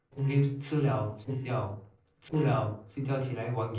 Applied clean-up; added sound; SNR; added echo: neural separator model SepFormer DNS4.